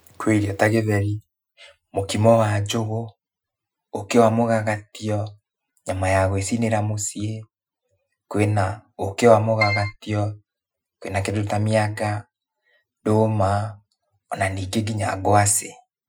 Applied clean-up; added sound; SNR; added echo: classical method Wiener filter.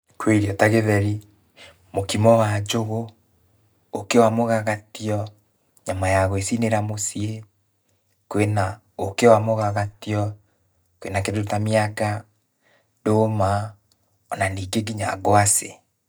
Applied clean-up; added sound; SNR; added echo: neural mask model DeepFilterNet 3.